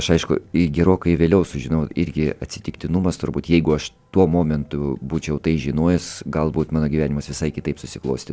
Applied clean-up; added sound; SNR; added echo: none; none; none; none.